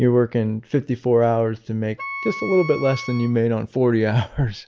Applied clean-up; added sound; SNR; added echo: none; Wind instrument, woodwind instrument; 14 dB; none.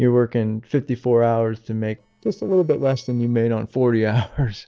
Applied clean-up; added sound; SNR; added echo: neural separator model SepFormer DNS4.